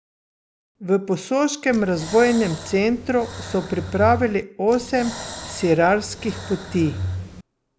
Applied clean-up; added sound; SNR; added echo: none; Breathing; 10 dB; none.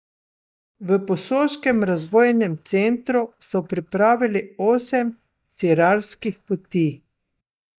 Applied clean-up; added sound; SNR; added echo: neural mask model DeepFilterNet 3.